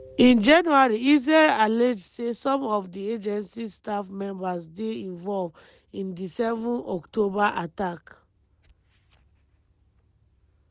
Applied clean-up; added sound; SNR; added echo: none; none; none; none.